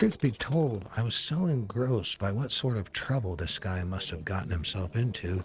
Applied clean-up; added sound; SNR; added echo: neural separator model SepFormer DNS4.